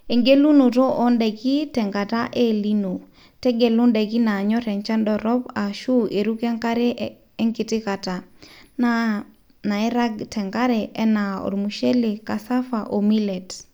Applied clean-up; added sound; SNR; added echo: none; none; none; none.